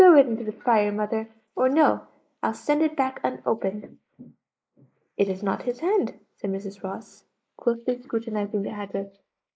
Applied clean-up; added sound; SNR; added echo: neural mask model Resemble Enhance denoiser.